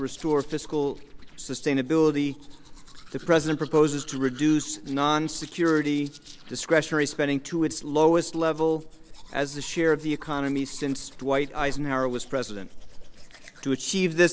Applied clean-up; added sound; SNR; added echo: none; Domestic sounds, home sounds; 14 dB; none.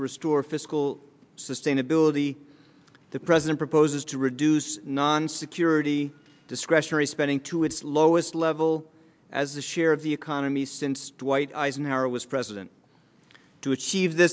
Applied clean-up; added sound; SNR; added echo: none; none; none; none.